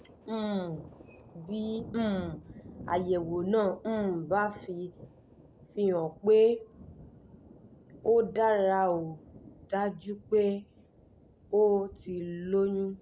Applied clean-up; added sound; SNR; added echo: none; Thunder; 20 dB; none.